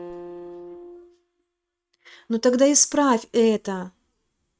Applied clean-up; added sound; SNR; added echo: neural mask model RNNoise.